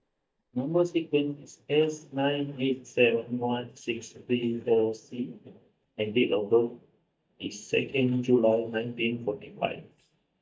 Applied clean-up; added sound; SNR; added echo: neural mask model DeepFilterNet 3.